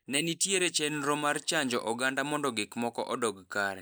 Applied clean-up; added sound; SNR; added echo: neural mask model Resemble Enhance denoiser.